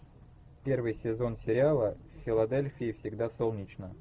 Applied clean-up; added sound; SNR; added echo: none; none; none; none.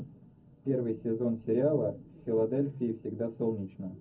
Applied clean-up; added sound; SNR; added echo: none; none; none; reverberation time 0.4 s.